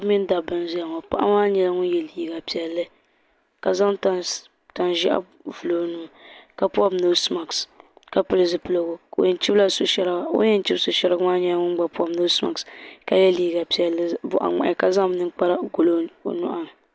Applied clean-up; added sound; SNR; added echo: none; none; none; none.